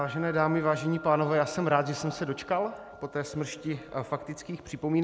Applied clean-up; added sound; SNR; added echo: none; Wind chime; 18 dB; none.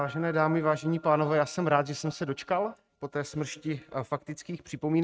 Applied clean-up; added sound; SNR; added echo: neural mask model RNNoise.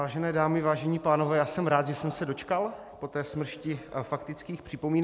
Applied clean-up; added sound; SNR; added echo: none; none; none; none.